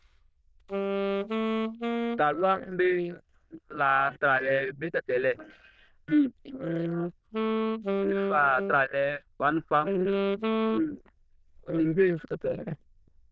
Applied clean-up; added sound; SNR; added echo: neural diffusion model UNIVERSE++.